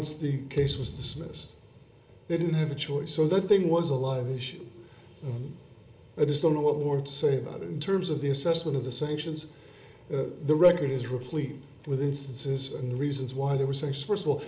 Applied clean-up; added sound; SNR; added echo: none; Thump, thud; 15 dB; reverberation time 0.9 s.